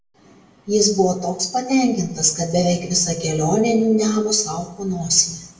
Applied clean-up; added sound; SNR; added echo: none; none; none; reverberation time 0.6 s.